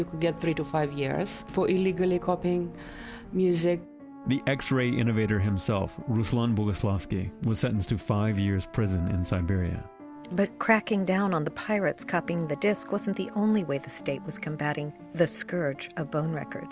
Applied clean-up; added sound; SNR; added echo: none; none; none; none.